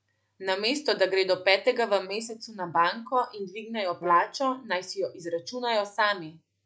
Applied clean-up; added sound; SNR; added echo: none; Brass instrument; 13 dB; none.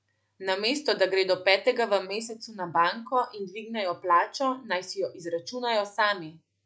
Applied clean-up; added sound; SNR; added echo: none; none; none; none.